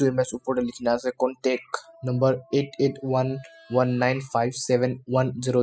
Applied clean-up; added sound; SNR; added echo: classical method spectral subtraction.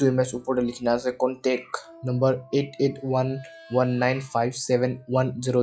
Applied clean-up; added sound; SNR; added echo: classical method log-MMSE.